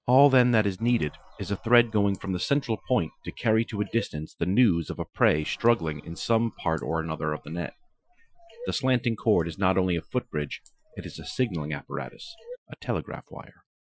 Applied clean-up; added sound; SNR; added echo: classical method Wiener filter.